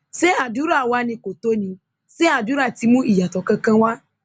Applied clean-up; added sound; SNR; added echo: none; none; none; none.